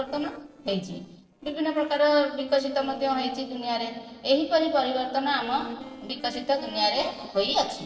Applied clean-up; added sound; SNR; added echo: neural separator model SepFormer DNS4.